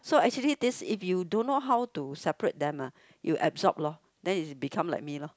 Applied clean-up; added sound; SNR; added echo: none; none; none; none.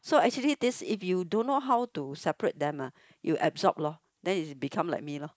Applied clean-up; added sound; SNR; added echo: neural mask model Resemble Enhance denoiser.